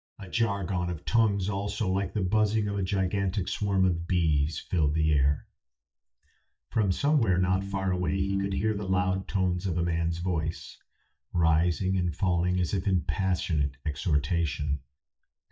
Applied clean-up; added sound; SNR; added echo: neural mask model DeepFilterNet 3.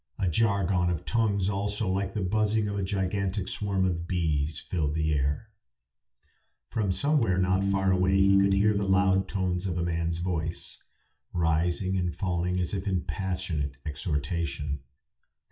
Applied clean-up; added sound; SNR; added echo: none; Organ; -1 dB; reverberation time 0.2 s.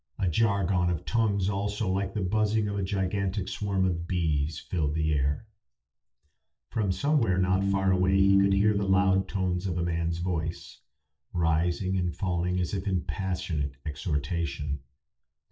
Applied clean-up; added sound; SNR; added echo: neural separator model SepFormer DNS4.